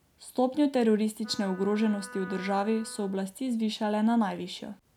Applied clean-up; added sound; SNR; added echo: none; Wind instrument, woodwind instrument; 18 dB; none.